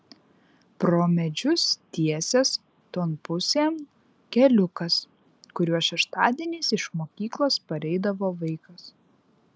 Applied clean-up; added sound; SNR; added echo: none; none; none; none.